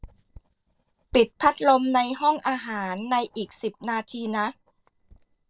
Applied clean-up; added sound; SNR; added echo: neural separator model SepFormer DNS4.